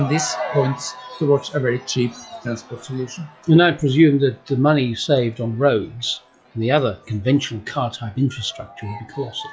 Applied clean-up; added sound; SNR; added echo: classical method log-MMSE.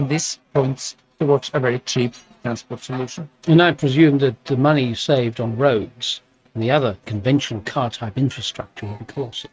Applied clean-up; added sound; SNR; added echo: neural mask model RNNoise.